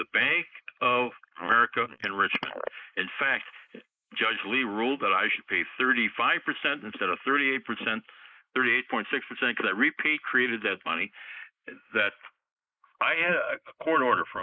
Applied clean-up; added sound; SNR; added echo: neural mask model Resemble Enhance denoiser.